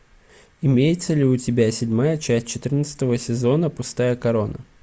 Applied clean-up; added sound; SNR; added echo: none; none; none; none.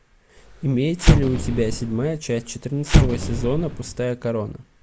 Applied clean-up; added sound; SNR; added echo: none; Explosion; -3 dB; none.